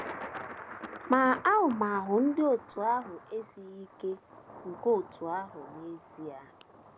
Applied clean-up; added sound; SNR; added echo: none; Thunder; 15 dB; none.